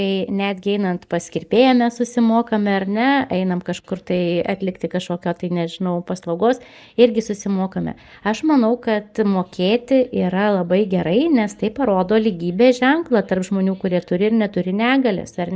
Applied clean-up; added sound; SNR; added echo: neural mask model DeepFilterNet 3.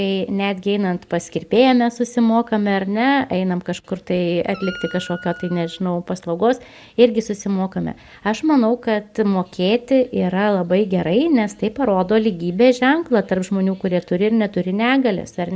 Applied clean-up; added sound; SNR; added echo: none; Wind instrument, woodwind instrument; 18 dB; none.